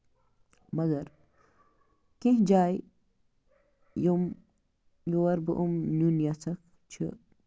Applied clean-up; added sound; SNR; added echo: none; none; none; none.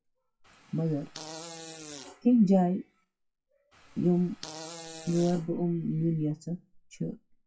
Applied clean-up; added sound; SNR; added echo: classical method WPE with log-MMSE.